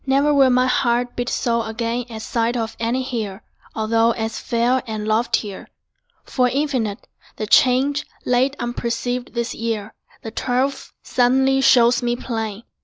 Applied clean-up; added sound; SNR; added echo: none; none; none; none.